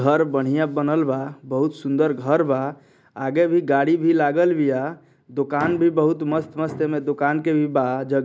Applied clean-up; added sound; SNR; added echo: none; none; none; none.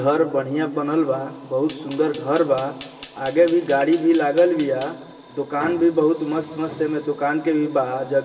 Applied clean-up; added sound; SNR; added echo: none; Fire; 19 dB; reverberation time 1.3 s.